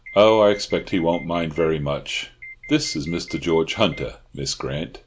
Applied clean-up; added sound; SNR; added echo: none; Alarm; 18 dB; none.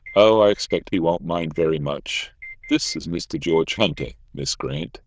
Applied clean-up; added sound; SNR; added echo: neural diffusion model UNIVERSE++.